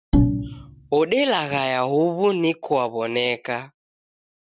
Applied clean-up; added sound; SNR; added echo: none; Bowed string instrument; -1 dB; none.